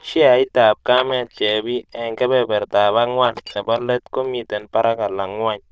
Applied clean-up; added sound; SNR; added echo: neural diffusion model UNIVERSE++.